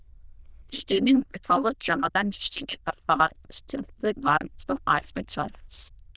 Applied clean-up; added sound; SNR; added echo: neural diffusion model UNIVERSE++.